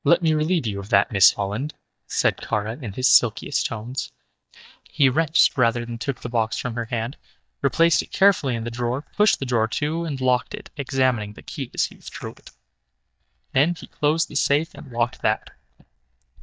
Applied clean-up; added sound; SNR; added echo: neural mask model DeepFilterNet 3.